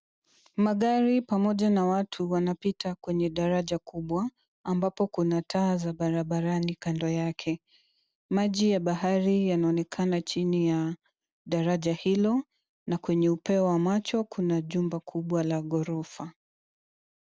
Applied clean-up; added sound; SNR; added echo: none; none; none; none.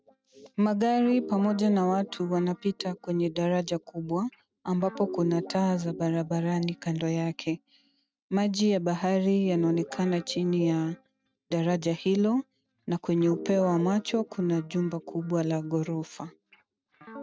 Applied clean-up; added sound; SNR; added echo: neural mask model RNNoise.